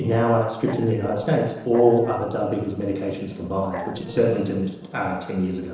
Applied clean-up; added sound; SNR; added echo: neural separator model SepFormer DNS4.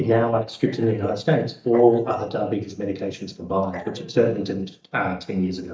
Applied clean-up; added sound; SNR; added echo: neural mask model DeepFilterNet 3.